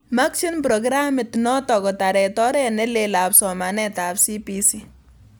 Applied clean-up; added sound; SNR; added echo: none; none; none; none.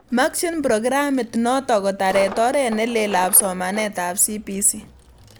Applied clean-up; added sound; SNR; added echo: none; Coin (dropping); 18 dB; none.